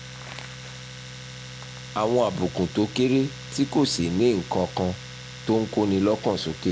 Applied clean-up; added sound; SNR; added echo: none; Domestic sounds, home sounds; 14 dB; none.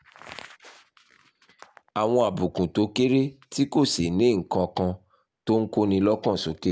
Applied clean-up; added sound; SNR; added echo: none; none; none; none.